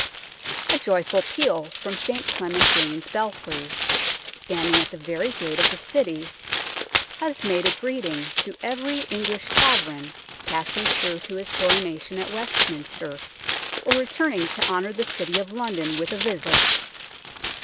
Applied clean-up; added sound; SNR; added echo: none; Tearing; -3 dB; none.